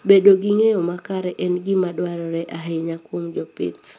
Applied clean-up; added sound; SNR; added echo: none; none; none; none.